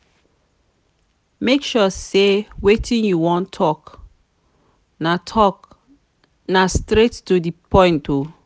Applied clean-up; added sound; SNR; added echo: none; none; none; none.